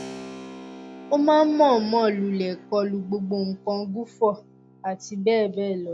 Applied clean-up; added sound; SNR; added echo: none; Keyboard (musical); 19 dB; none.